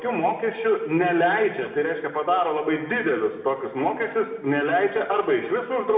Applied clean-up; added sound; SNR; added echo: none; none; none; reverberation time 1.0 s.